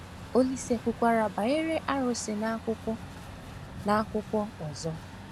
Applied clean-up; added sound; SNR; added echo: none; Truck; 13 dB; none.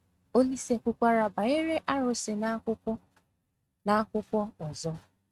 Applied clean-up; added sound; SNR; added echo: neural mask model RNNoise.